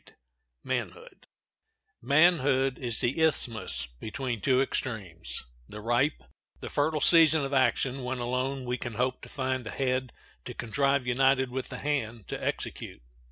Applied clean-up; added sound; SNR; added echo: none; none; none; none.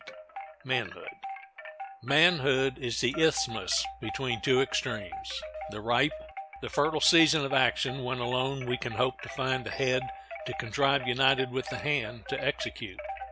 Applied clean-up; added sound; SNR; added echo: none; Wind chime; 11 dB; none.